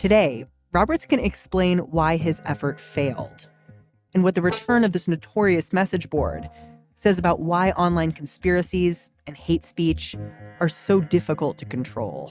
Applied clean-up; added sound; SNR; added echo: neural mask model RNNoise.